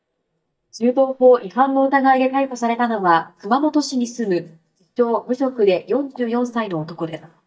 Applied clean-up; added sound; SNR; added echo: neural mask model DeepFilterNet 3.